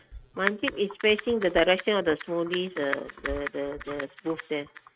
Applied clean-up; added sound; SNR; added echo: neural mask model RNNoise.